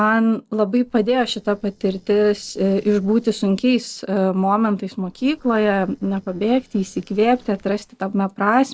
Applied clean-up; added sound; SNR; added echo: neural separator model SepFormer DNS4.